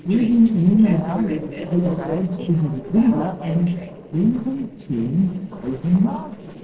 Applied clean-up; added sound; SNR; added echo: neural separator model SepFormer DNS4.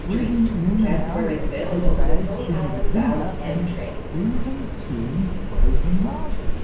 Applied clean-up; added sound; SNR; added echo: none; Subway, metro, underground; -4 dB; reverberation time 0.6 s.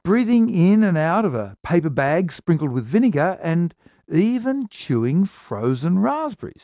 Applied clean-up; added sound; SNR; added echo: none; none; none; none.